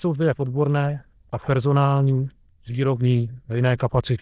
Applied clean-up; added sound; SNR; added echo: neural diffusion model UNIVERSE++.